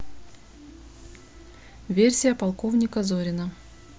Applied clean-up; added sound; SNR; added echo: none; none; none; none.